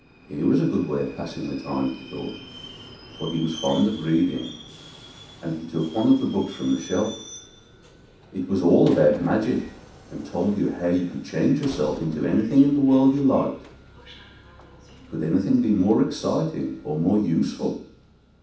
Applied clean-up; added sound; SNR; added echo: none; Subway, metro, underground; 20 dB; reverberation time 0.7 s.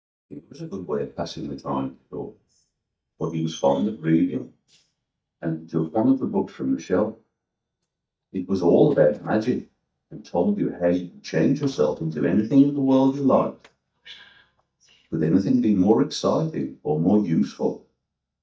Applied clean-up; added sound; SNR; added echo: neural mask model DeepFilterNet 3.